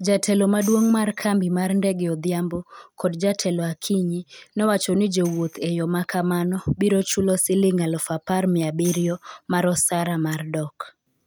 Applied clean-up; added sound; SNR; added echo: neural mask model RNNoise.